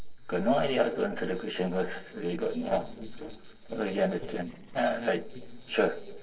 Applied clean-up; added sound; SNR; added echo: neural separator model SepFormer DNS4.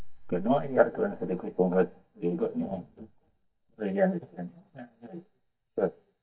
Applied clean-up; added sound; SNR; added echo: neural mask model DeepFilterNet 3.